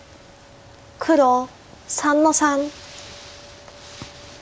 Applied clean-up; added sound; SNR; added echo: none; none; none; none.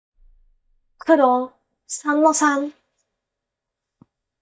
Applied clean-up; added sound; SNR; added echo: neural mask model DeepFilterNet 3.